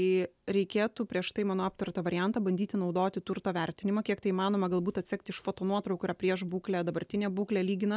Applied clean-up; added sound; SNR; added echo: none; none; none; none.